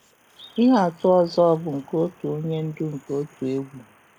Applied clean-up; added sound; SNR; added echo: neural mask model Resemble Enhance denoiser.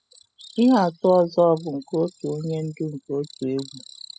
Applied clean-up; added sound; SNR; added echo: classical method spectral subtraction.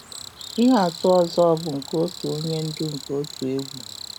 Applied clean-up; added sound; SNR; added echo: none; Cricket; 14 dB; none.